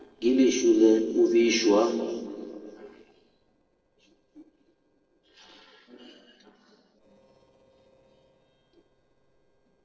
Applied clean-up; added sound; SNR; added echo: neural separator model SepFormer DNS4.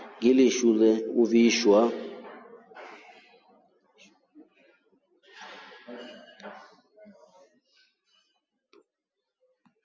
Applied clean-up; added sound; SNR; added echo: none; none; none; none.